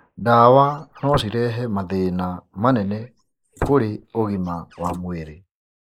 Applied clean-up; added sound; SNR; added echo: neural mask model Resemble Enhance denoiser.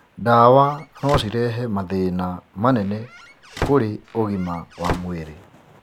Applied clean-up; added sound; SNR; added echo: none; Squeak / Slam / Wood; 11 dB; none.